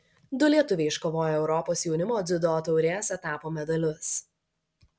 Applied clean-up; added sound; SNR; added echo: none; none; none; none.